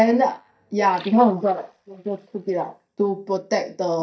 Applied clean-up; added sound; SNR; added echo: neural mask model DeepFilterNet 3.